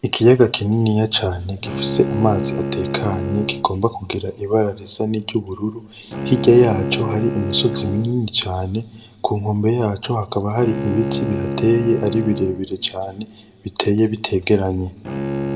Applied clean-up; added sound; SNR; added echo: none; Bowed string instrument; 8 dB; reverberation time 1.7 s.